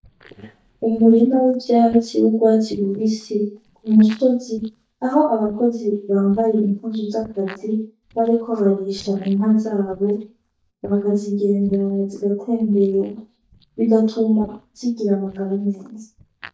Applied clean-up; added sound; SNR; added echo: neural mask model DeepFilterNet 3.